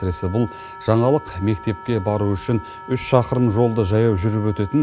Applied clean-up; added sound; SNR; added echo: none; Wind instrument, woodwind instrument; 17 dB; none.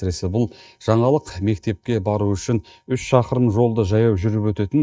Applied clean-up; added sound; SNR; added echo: neural mask model DeepFilterNet 3.